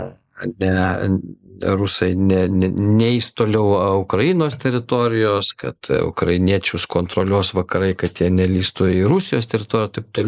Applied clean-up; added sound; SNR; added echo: neural mask model Resemble Enhance denoiser.